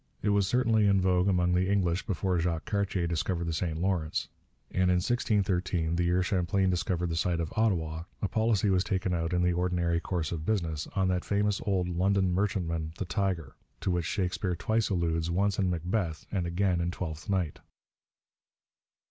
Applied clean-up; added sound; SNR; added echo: none; none; none; none.